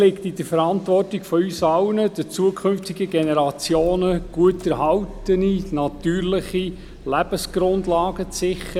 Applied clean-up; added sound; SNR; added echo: none; Idling / Engine starting / Door / Car; 18 dB; none.